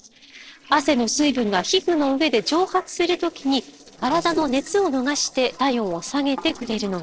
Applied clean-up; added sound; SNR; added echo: neural separator model SepFormer DNS4.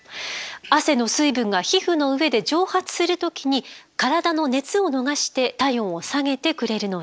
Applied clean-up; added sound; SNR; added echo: none; none; none; none.